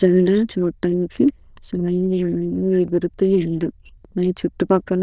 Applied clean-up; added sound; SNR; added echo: neural diffusion model UNIVERSE++.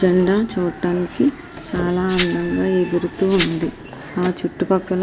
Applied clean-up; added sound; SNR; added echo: none; Glass; 11 dB; none.